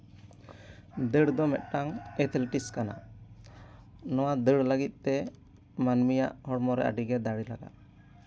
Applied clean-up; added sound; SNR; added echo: none; none; none; none.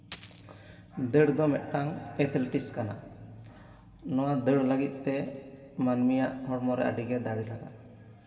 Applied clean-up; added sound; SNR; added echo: none; Coin (dropping); 12 dB; reverberation time 2.0 s.